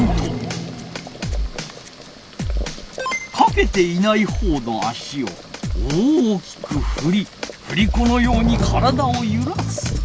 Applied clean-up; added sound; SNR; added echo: none; Boiling; 18 dB; none.